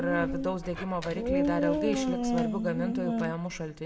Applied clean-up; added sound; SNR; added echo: none; Dog; -2 dB; reverberation time 1.2 s.